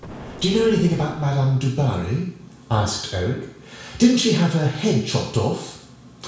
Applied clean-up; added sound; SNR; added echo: none; Explosion; 18 dB; reverberation time 0.7 s.